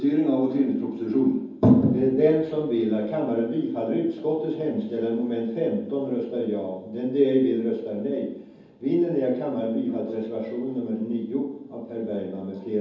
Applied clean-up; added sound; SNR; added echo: none; none; none; reverberation time 0.9 s.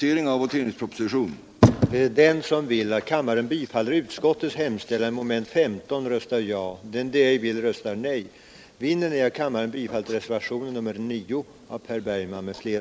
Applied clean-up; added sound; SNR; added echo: none; none; none; none.